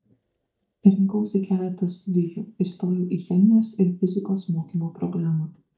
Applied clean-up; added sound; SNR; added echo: neural mask model DeepFilterNet 3.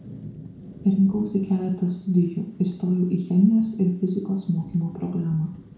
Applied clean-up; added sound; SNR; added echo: none; Rain / Thunderstorm; 18 dB; reverberation time 0.6 s.